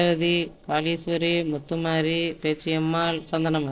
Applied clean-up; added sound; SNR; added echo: neural separator model SepFormer DNS4.